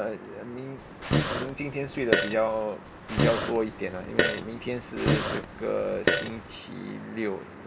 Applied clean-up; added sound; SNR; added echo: none; Fart; -2 dB; none.